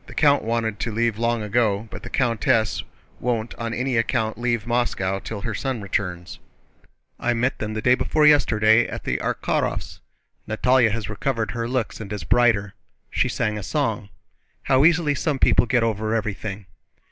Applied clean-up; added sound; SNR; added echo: none; none; none; none.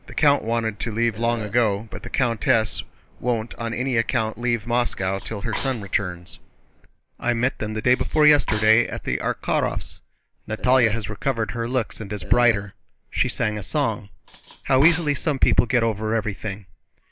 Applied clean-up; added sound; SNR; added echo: none; Cutlery, silverware + Burping, eructation; 15 dB; none.